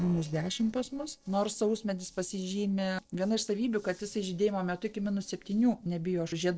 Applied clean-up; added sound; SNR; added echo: neural separator model SepFormer DNS4.